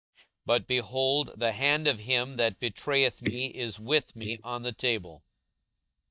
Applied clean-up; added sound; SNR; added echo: neural mask model DeepFilterNet 3.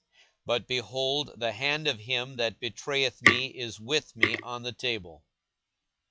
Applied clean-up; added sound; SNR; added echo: classical method log-MMSE.